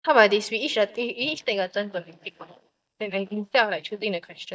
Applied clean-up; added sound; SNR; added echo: neural mask model DeepFilterNet 3.